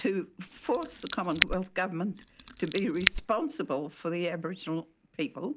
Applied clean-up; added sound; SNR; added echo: none; Scissors; 2 dB; none.